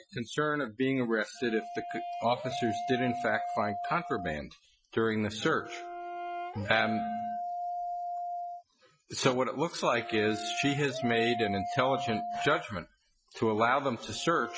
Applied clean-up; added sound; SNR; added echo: classical method Wiener filter.